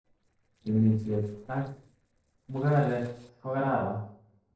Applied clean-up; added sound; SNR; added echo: neural separator model SepFormer DNS4.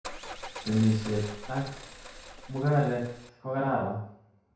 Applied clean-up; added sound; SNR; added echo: none; Car; 12 dB; reverberation time 0.5 s.